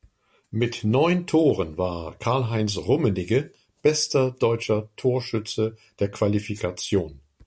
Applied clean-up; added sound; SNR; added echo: none; none; none; none.